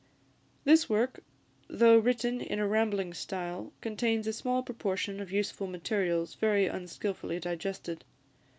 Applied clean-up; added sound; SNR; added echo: none; none; none; none.